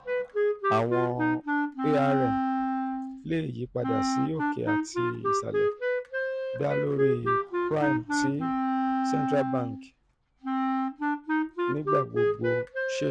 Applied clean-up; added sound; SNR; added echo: none; Wind instrument, woodwind instrument; -4 dB; none.